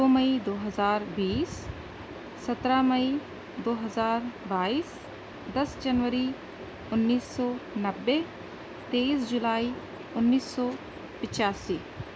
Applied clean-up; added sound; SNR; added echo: none; none; none; none.